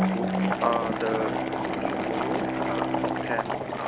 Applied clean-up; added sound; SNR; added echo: none; Boiling + Bowed string instrument; -5 dB; none.